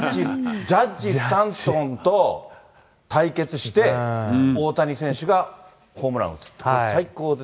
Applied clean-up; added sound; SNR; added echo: none; none; none; none.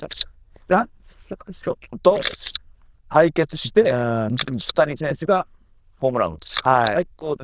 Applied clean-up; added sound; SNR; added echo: neural diffusion model UNIVERSE++.